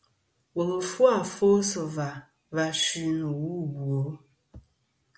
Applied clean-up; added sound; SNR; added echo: none; none; none; none.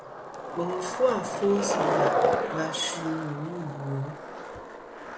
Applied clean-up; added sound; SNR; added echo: none; Skateboard; -1 dB; none.